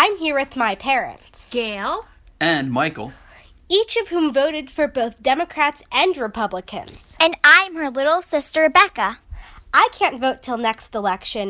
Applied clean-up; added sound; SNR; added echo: none; none; none; none.